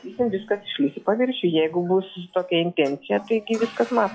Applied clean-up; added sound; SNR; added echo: classical method log-MMSE.